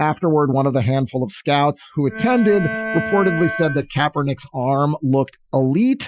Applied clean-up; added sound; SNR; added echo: classical method Wiener filter.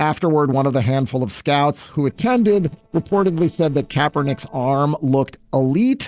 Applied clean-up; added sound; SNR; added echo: neural separator model SepFormer DNS4.